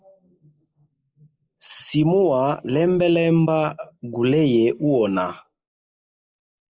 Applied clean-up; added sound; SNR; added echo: neural mask model Resemble Enhance denoiser.